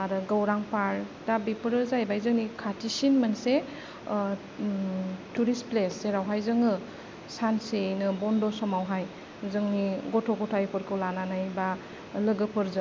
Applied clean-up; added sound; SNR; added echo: none; none; none; none.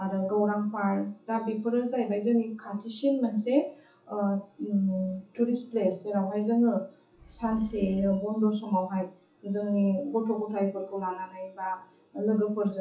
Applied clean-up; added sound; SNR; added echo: classical method WPE with log-MMSE.